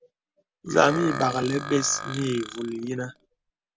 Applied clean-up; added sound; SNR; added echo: none; Burping, eructation; 10 dB; none.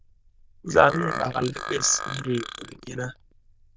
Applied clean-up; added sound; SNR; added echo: neural diffusion model UNIVERSE++.